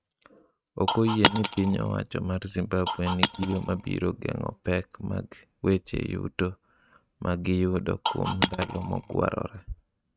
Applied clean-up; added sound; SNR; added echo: neural mask model RNNoise.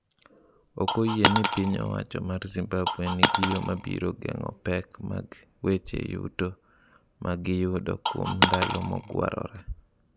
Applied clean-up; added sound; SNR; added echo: none; Coin (dropping); -3 dB; none.